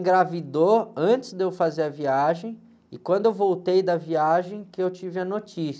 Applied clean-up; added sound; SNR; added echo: none; none; none; none.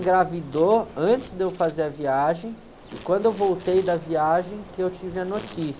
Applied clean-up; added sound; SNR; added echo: none; Insect; 18 dB; none.